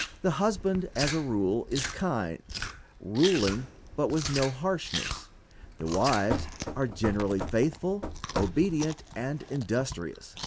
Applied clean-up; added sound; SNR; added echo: none; Chewing, mastication + Knock / Wood; 8 dB; none.